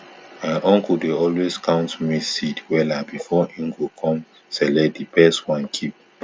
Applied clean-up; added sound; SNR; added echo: none; none; none; none.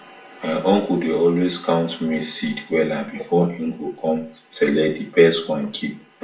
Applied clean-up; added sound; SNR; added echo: none; none; none; reverberation time 0.4 s.